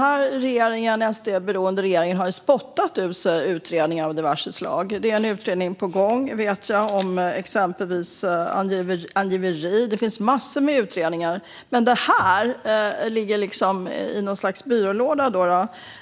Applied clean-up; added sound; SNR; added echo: none; none; none; none.